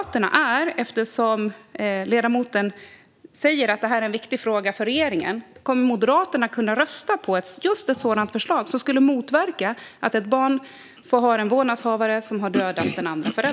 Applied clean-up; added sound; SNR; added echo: none; none; none; none.